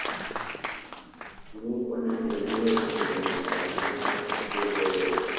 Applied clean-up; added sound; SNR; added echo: none; Applause; 1 dB; reverberation time 2.2 s.